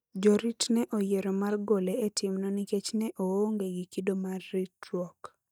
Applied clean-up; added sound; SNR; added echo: neural mask model DeepFilterNet 3.